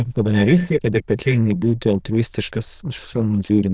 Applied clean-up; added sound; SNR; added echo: neural diffusion model UNIVERSE++.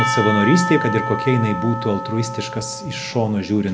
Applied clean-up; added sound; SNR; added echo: none; Percussion; 5 dB; none.